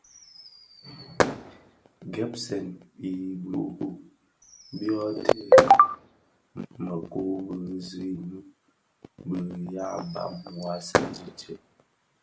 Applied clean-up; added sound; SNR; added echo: none; Fireworks; 5 dB; none.